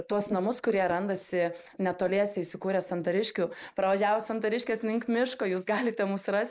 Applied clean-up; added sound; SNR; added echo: neural mask model Resemble Enhance denoiser.